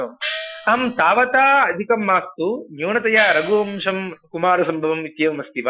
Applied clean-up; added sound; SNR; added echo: classical method Wiener filter.